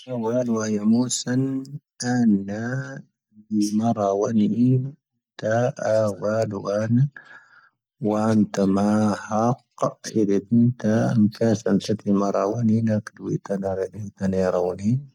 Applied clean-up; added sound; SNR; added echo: neural mask model DeepFilterNet 3.